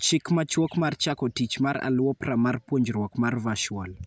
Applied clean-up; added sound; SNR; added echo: none; none; none; none.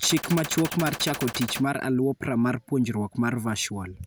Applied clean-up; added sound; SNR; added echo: none; Gunshot, gunfire; 9 dB; none.